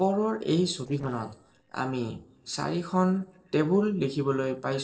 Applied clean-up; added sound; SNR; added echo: neural separator model SepFormer DNS4.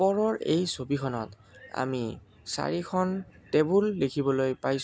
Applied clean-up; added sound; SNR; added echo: none; none; none; none.